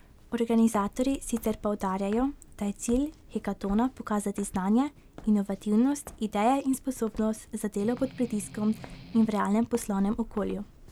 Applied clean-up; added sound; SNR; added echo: none; Strum + Walk, footsteps; 18 dB; none.